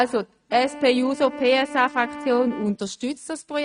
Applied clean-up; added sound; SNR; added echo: neural mask model RNNoise.